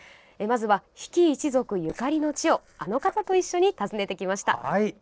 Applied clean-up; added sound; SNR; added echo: neural separator model SepFormer DNS4.